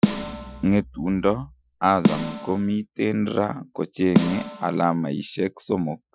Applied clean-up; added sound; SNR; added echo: classical method Wiener filter.